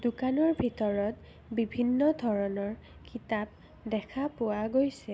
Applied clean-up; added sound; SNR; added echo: none; none; none; none.